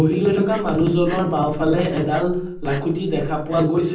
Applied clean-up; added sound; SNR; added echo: none; Breathing; 13 dB; reverberation time 0.6 s.